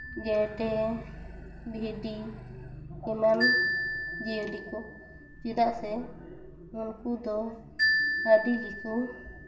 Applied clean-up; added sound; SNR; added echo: none; Marimba, xylophone; 3 dB; reverberation time 0.6 s.